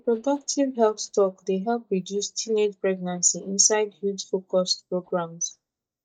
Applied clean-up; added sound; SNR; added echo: neural mask model DeepFilterNet 3.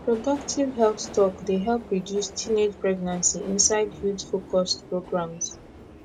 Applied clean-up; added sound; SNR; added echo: none; Subway, metro, underground; 16 dB; none.